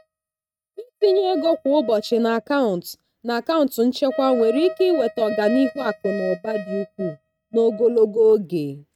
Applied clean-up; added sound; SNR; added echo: neural mask model RNNoise.